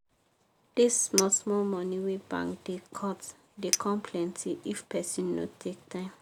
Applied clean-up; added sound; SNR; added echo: none; Chink, clink; 8 dB; none.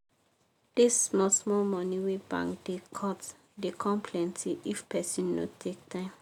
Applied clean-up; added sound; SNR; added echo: none; none; none; none.